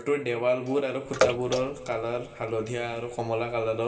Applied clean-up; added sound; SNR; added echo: none; Bathtub (filling or washing) / Water / Splash, splatter; 5 dB; reverberation time 2.8 s.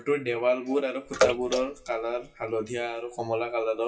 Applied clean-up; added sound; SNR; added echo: classical method WPE with log-MMSE.